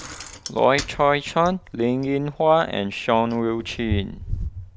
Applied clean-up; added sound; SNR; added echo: none; Bicycle; 11 dB; none.